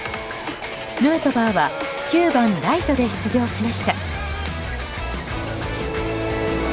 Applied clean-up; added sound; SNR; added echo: none; Dog; 10 dB; none.